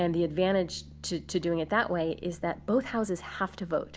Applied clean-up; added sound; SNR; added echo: none; Bass guitar; 20 dB; none.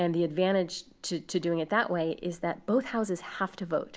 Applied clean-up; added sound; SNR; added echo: none; none; none; none.